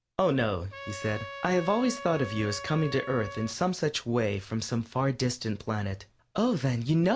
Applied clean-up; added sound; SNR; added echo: none; Trumpet; 13 dB; none.